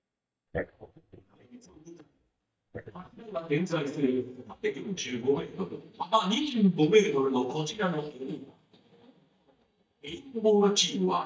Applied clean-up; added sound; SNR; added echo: neural mask model DeepFilterNet 3.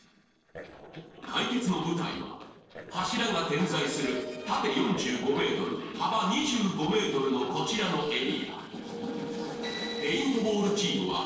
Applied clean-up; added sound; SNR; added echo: neural separator model SepFormer DNS4.